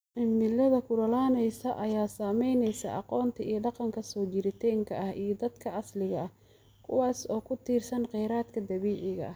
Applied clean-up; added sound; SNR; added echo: none; none; none; none.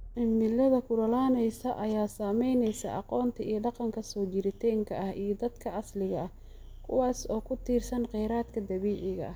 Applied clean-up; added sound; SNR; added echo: none; Accelerating, revving, vroom; 18 dB; none.